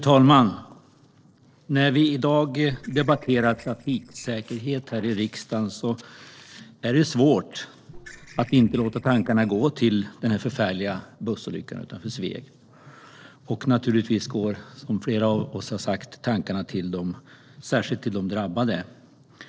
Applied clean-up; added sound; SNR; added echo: neural separator model SepFormer DNS4.